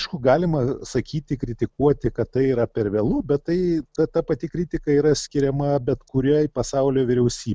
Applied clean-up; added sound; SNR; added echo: none; none; none; none.